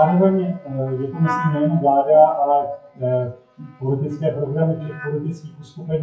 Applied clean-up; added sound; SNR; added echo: classical method WPE with log-MMSE.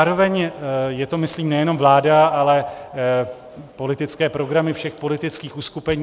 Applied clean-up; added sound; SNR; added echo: none; none; none; none.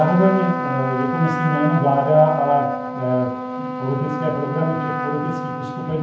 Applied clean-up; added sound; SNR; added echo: none; Trumpet; 5 dB; reverberation time 0.9 s.